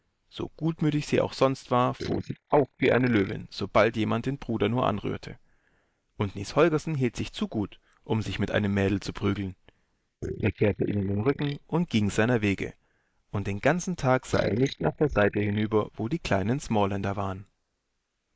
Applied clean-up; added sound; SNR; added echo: neural mask model Resemble Enhance denoiser.